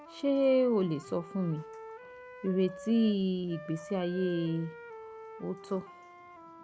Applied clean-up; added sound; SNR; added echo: none; Wind instrument, woodwind instrument; 16 dB; none.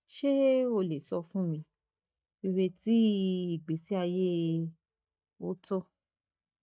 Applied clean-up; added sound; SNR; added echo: neural mask model DeepFilterNet 3.